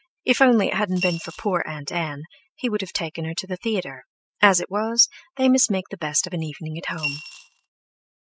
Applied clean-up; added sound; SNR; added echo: neural mask model RNNoise.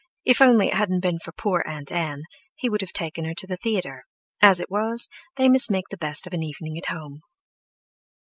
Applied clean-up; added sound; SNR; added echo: none; none; none; none.